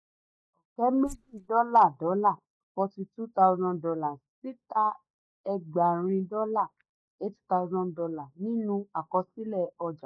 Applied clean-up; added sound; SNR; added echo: neural mask model DeepFilterNet 3.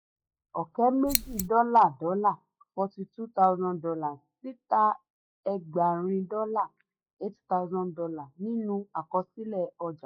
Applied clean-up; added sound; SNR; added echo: classical method log-MMSE.